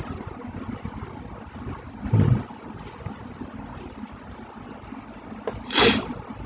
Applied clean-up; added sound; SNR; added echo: none; none; none; none.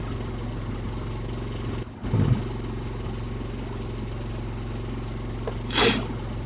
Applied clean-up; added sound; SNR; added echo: none; Engine; 0 dB; none.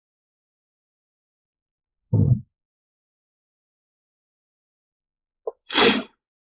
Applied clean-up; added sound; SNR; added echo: neural mask model Resemble Enhance denoiser.